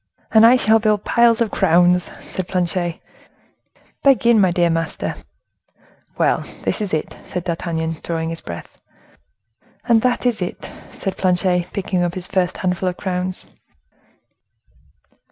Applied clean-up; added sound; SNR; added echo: none; none; none; none.